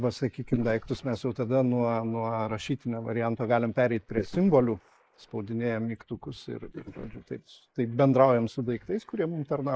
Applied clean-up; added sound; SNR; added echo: neural mask model Resemble Enhance denoiser.